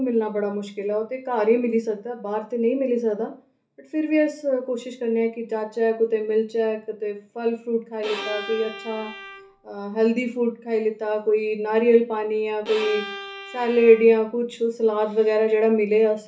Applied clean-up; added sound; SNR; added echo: none; Bowed string instrument; 13 dB; reverberation time 0.3 s.